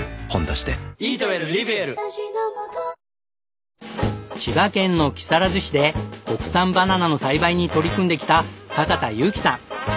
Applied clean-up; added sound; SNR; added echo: none; none; none; none.